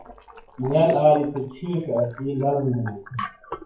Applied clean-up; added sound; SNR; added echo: classical method WPE with log-MMSE.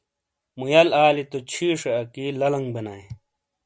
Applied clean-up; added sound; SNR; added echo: none; none; none; none.